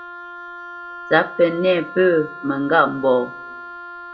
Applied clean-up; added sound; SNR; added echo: none; Wind instrument, woodwind instrument; 14 dB; reverberation time 0.3 s.